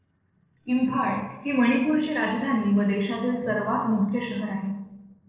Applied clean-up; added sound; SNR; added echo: neural separator model SepFormer DNS4.